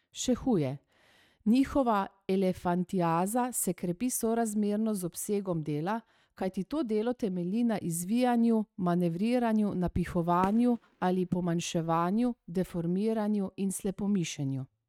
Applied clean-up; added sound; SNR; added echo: neural mask model RNNoise.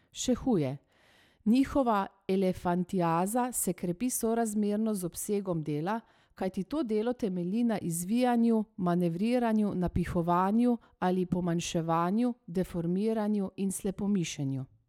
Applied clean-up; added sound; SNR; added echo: none; none; none; none.